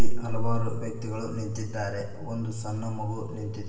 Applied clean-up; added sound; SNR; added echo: none; none; none; reverberation time 1.2 s.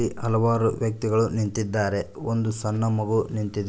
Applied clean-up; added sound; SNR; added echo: none; none; none; none.